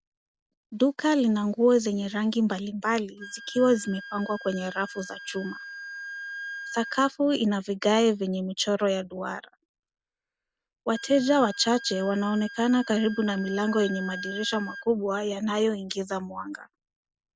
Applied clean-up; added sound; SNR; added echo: none; Wind instrument, woodwind instrument; 16 dB; none.